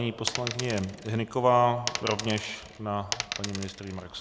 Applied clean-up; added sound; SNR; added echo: none; Coin (dropping); 8 dB; none.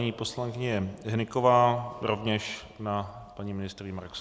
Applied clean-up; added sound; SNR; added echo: none; none; none; none.